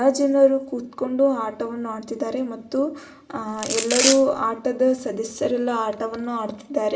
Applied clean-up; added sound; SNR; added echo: none; Domestic sounds, home sounds; 2 dB; reverberation time 0.6 s.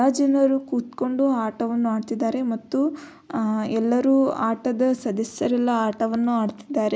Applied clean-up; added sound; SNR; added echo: none; none; none; none.